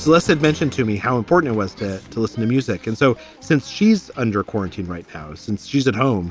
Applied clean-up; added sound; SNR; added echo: none; none; none; none.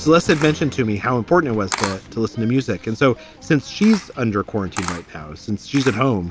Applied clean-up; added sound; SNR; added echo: none; Camera; 15 dB; none.